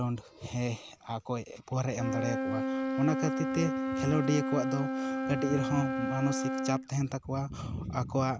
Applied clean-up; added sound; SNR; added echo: none; Wind instrument, woodwind instrument; 2 dB; none.